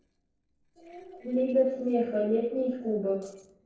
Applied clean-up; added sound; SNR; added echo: neural separator model SepFormer DNS4.